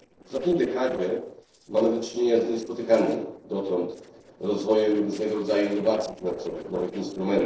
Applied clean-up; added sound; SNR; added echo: neural separator model SepFormer DNS4.